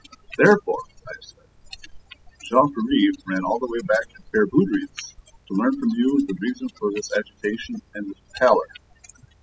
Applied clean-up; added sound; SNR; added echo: classical method spectral subtraction.